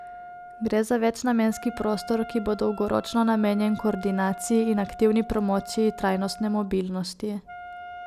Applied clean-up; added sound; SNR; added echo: none; Wind instrument, woodwind instrument; 16 dB; none.